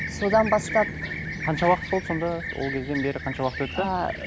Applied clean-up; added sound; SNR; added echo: none; Fixed-wing aircraft, airplane; 7 dB; none.